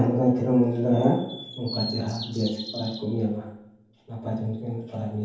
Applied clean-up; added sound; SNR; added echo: none; Bird vocalization, bird call, bird song; 13 dB; reverberation time 0.9 s.